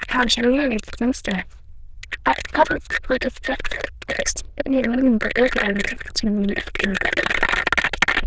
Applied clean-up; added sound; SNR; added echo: neural diffusion model UNIVERSE++.